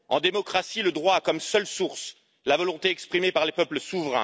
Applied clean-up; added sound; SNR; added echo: none; none; none; none.